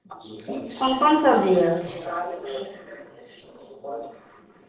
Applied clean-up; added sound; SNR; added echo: neural separator model SepFormer DNS4.